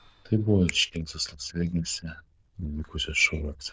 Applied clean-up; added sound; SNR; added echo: neural diffusion model UNIVERSE++.